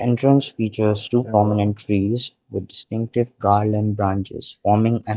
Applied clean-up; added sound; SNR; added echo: neural mask model DeepFilterNet 3.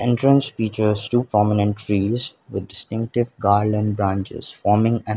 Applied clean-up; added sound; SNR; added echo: none; none; none; none.